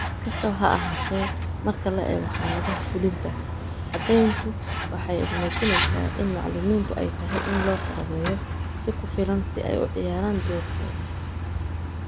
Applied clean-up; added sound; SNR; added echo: none; Truck; 1 dB; none.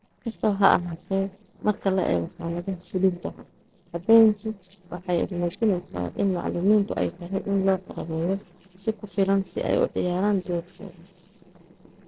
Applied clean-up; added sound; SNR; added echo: neural separator model SepFormer DNS4.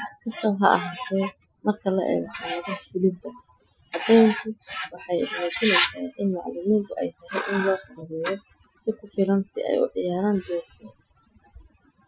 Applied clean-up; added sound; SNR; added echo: classical method Wiener filter.